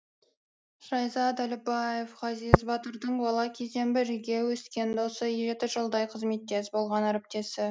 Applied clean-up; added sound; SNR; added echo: none; Tap; 2 dB; none.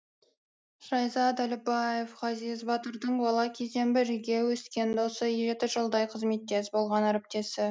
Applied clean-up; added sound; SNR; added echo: none; none; none; none.